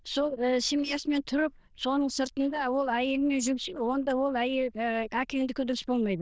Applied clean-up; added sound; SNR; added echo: neural diffusion model UNIVERSE++.